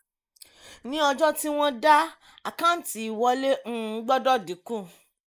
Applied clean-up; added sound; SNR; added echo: neural mask model Resemble Enhance denoiser.